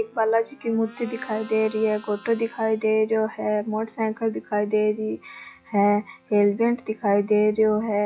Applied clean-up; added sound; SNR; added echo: classical method log-MMSE.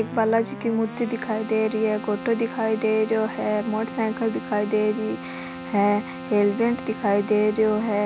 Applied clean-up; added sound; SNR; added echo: none; Keyboard (musical); 12 dB; none.